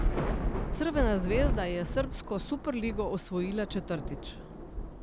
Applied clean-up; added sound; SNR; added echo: none; Thunder / Rain; 0 dB; none.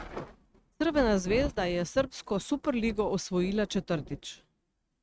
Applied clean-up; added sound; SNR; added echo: neural mask model RNNoise.